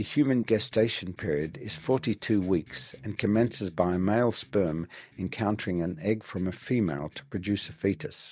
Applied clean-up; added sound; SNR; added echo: neural mask model DeepFilterNet 3.